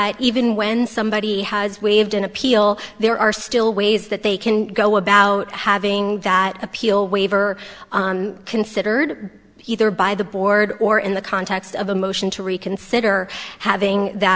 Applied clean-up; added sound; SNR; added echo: none; none; none; none.